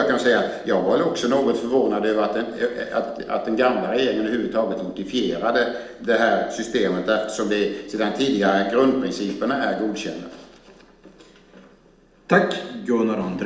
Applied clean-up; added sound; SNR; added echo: neural separator model SepFormer DNS4.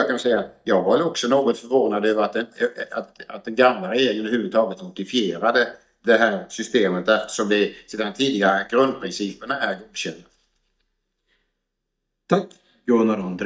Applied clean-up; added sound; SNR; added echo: neural mask model DeepFilterNet 3.